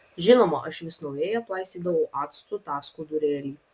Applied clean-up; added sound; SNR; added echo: none; none; none; none.